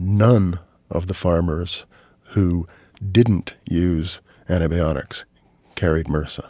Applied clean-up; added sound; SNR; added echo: none; none; none; none.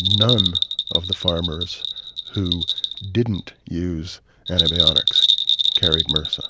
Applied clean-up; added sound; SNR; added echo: none; Bell; -4 dB; none.